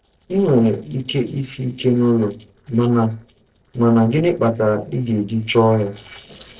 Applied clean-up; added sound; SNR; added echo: neural separator model SepFormer DNS4.